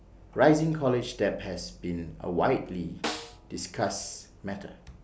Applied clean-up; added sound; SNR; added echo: none; Snare drum; 11 dB; none.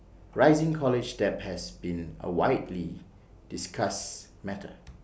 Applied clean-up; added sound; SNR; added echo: none; none; none; none.